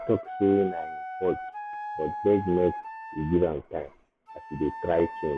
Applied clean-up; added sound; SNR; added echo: none; Wind instrument, woodwind instrument; 10 dB; none.